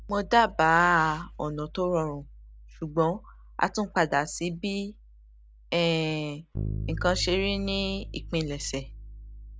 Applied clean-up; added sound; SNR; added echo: none; Bass guitar; 12 dB; none.